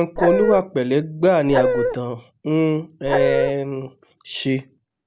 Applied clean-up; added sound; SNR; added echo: none; Dog; -1 dB; none.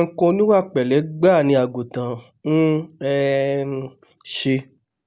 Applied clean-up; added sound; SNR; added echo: none; none; none; none.